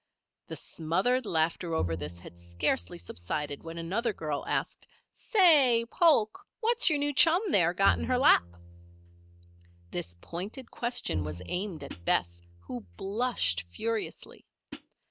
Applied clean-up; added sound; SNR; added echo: none; Bowed string instrument + Hi-hat; 11 dB; none.